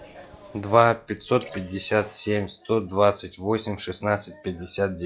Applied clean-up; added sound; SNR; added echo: classical method log-MMSE.